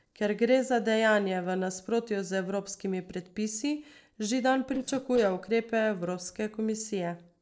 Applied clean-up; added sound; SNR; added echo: neural separator model SepFormer DNS4.